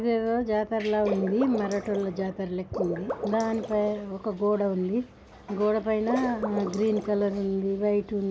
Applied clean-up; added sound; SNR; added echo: none; Water / Liquid; 8 dB; none.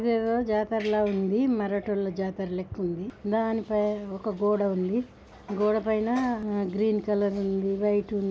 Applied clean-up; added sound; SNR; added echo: none; none; none; none.